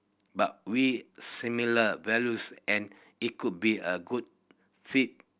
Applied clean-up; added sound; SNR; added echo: none; none; none; none.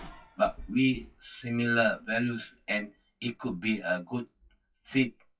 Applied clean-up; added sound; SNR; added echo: classical method WPE with log-MMSE.